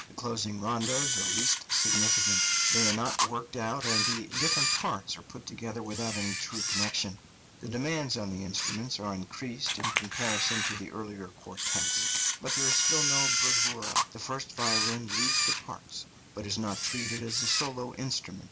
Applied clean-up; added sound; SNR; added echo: none; Camera; -4 dB; none.